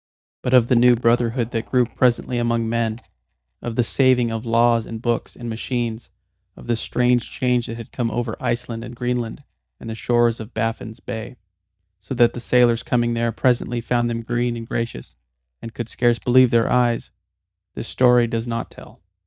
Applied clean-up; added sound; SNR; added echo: neural mask model DeepFilterNet 3.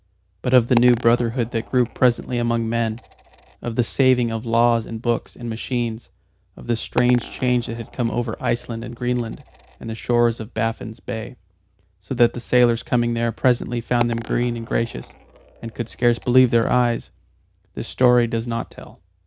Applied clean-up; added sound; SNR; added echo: none; Coin (dropping); 17 dB; none.